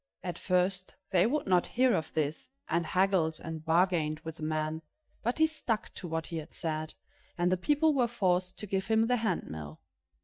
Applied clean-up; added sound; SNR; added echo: neural mask model DeepFilterNet 3.